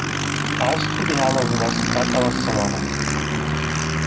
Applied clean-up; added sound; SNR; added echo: none; Aircraft; -3 dB; reverberation time 0.3 s.